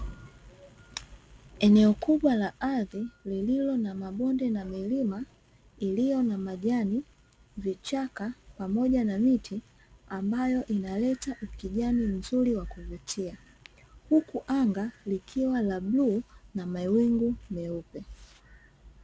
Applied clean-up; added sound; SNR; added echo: none; none; none; none.